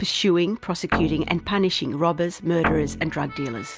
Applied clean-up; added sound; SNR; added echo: none; Guitar; 5 dB; none.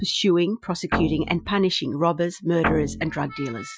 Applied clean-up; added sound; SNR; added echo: classical method Wiener filter.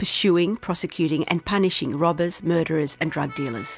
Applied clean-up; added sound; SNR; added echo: none; none; none; none.